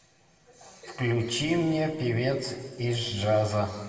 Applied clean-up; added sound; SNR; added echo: none; none; none; reverberation time 1.6 s.